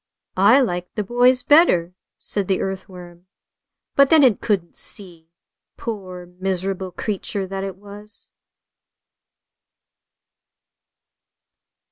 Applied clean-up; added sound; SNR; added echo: none; none; none; none.